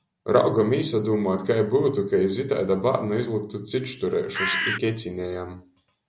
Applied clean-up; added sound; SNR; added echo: none; Bird; 1 dB; none.